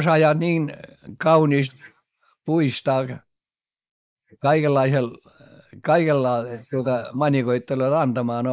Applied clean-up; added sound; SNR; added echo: neural mask model Resemble Enhance denoiser.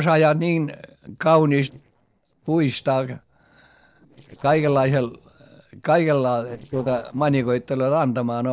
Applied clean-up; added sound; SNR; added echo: neural separator model SepFormer DNS4.